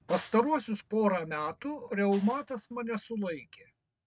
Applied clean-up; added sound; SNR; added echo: neural mask model RNNoise.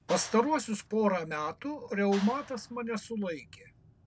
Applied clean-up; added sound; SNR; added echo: none; Clapping; 18 dB; none.